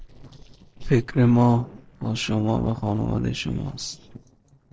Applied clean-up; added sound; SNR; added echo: neural separator model SepFormer DNS4.